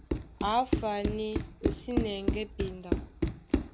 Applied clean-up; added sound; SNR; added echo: none; Run; -2 dB; none.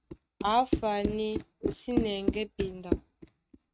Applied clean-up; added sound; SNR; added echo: neural mask model RNNoise.